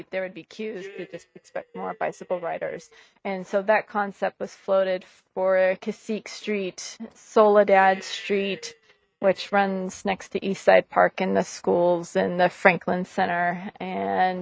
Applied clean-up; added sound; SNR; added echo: neural mask model RNNoise.